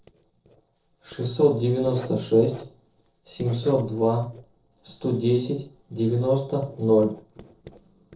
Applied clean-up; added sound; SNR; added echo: neural separator model SepFormer DNS4.